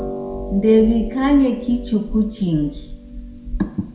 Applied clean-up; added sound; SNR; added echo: none; Harp; 10 dB; reverberation time 0.6 s.